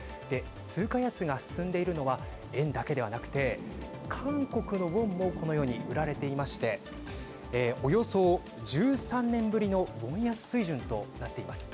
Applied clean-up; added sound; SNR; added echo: none; Rain; 16 dB; none.